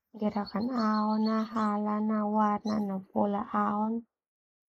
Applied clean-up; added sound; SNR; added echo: neural mask model Resemble Enhance denoiser.